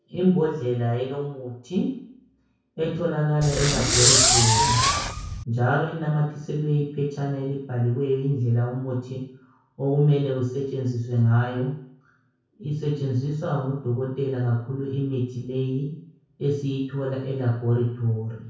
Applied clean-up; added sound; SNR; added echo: none; Fireworks; -5 dB; reverberation time 0.6 s.